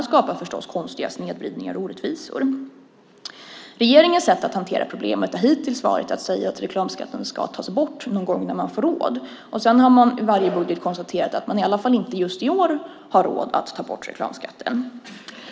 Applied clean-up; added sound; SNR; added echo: none; none; none; none.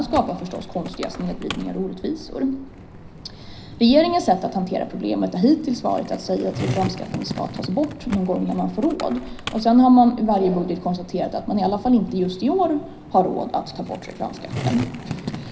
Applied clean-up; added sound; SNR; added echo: none; Skateboard; 12 dB; reverberation time 0.4 s.